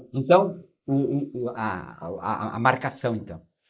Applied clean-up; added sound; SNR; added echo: neural mask model Resemble Enhance denoiser.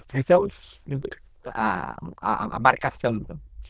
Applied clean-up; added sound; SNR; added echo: neural diffusion model UNIVERSE++.